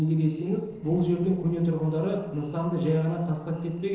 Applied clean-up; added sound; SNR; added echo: neural separator model SepFormer DNS4.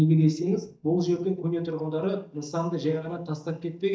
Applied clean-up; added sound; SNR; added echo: neural mask model DeepFilterNet 3.